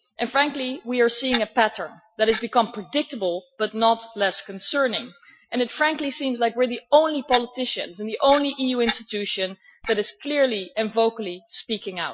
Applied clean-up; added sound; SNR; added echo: classical method Wiener filter.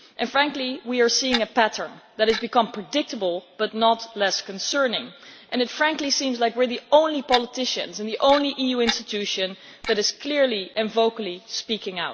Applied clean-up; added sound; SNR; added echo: none; Clock; 10 dB; none.